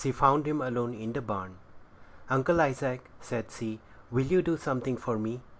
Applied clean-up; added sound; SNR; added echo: none; none; none; none.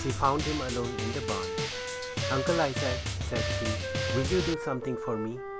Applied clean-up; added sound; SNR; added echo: none; Wind instrument, woodwind instrument + Drum; 0 dB; none.